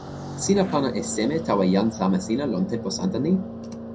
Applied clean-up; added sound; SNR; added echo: none; Car passing by; 11 dB; reverberation time 0.2 s.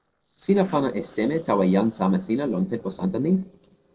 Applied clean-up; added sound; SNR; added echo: neural separator model SepFormer DNS4.